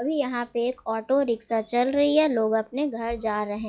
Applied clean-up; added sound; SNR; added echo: classical method log-MMSE.